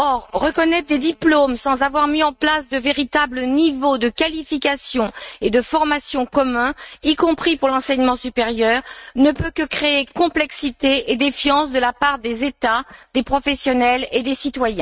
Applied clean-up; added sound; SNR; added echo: neural mask model RNNoise.